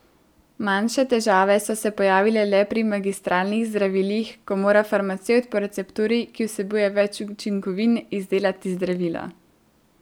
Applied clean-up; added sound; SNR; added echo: none; none; none; none.